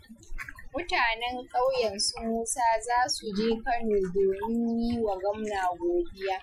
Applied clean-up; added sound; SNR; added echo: classical method Wiener filter.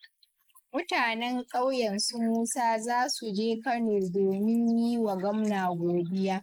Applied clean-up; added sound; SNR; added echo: neural mask model Resemble Enhance denoiser.